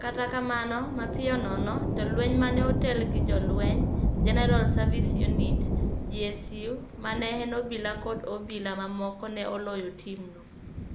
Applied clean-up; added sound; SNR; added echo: none; Thunder / Rain; -3 dB; none.